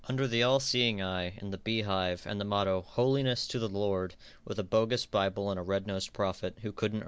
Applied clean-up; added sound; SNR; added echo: none; none; none; none.